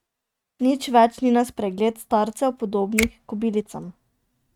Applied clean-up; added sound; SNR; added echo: neural mask model RNNoise.